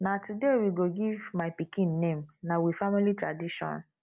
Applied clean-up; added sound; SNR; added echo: none; none; none; none.